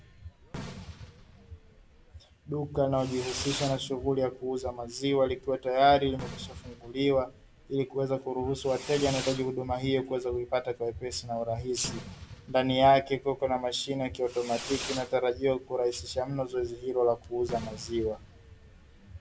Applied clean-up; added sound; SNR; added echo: none; Fireworks; 15 dB; none.